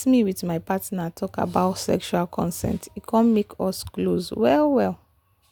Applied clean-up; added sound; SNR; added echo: none; none; none; none.